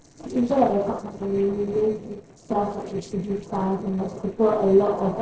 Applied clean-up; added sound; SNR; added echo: neural separator model SepFormer DNS4.